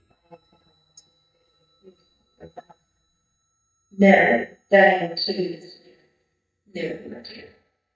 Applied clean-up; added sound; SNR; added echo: neural mask model DeepFilterNet 3.